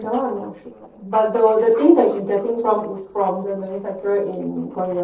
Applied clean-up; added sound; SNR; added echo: neural separator model SepFormer DNS4.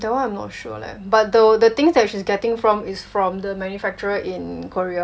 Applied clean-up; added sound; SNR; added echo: none; none; none; none.